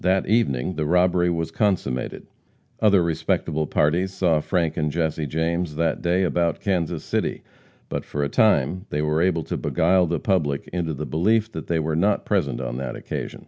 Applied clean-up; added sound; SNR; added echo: none; none; none; none.